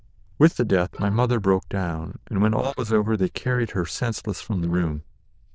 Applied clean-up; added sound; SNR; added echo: neural diffusion model UNIVERSE++.